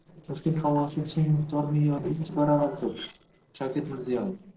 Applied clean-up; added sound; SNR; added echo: neural separator model SepFormer DNS4.